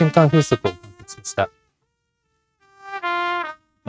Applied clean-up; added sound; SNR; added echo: neural mask model RNNoise.